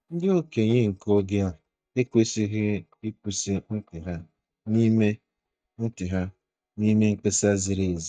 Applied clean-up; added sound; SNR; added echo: neural mask model DeepFilterNet 3.